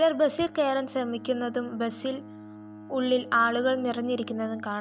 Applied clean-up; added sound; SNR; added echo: none; Bowed string instrument; 17 dB; none.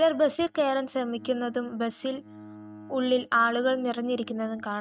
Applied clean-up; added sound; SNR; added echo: neural mask model RNNoise.